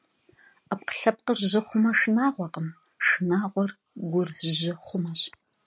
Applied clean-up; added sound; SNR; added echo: none; none; none; none.